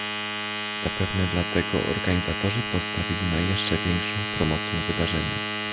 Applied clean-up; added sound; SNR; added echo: none; Domestic sounds, home sounds; 2 dB; none.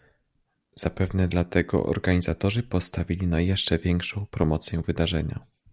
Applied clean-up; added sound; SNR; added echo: none; none; none; none.